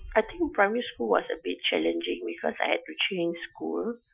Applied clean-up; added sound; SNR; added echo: classical method Wiener filter.